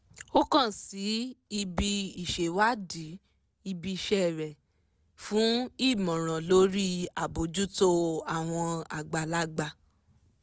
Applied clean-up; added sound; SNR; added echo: none; none; none; none.